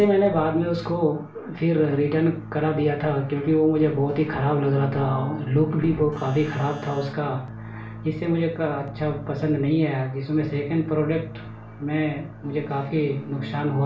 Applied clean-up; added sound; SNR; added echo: none; Keyboard (musical); 14 dB; reverberation time 0.4 s.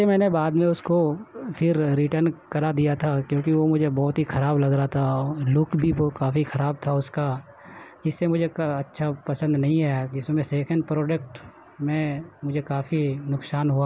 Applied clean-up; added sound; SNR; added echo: none; none; none; none.